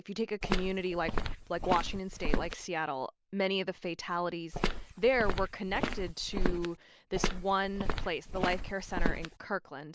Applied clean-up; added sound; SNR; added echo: none; Walk, footsteps; -2 dB; none.